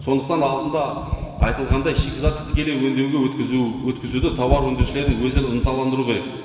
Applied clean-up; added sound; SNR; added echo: none; Tap; 2 dB; reverberation time 2.5 s.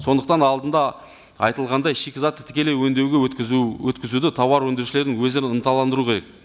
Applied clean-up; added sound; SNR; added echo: none; none; none; none.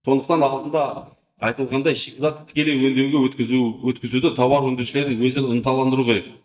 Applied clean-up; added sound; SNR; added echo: neural mask model DeepFilterNet 3.